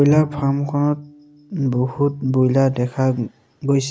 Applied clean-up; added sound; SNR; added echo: none; Bowed string instrument; 12 dB; none.